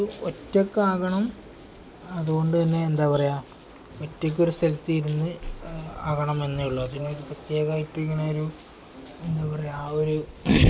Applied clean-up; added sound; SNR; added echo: none; none; none; none.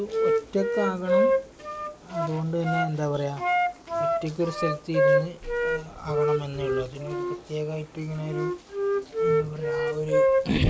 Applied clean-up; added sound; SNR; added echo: none; Wind instrument, woodwind instrument; -4 dB; none.